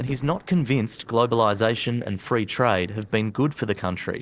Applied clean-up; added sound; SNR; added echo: neural separator model SepFormer DNS4.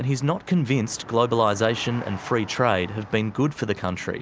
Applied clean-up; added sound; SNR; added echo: none; none; none; none.